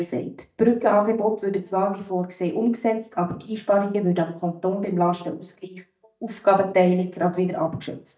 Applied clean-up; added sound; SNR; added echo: neural mask model DeepFilterNet 3.